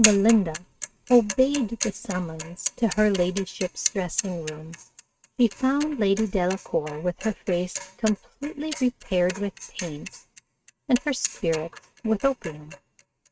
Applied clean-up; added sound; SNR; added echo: neural mask model RNNoise.